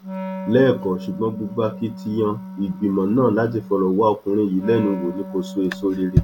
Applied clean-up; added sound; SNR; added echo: none; Wind instrument, woodwind instrument; 12 dB; none.